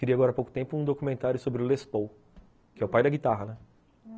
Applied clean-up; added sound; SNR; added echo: none; none; none; none.